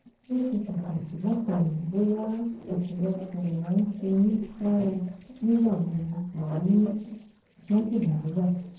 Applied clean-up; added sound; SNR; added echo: neural separator model SepFormer DNS4.